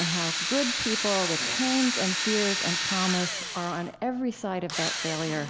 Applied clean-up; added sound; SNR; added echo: none; Drill; 1 dB; none.